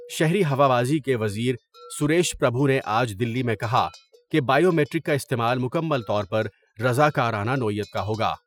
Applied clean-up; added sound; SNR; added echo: classical method Wiener filter.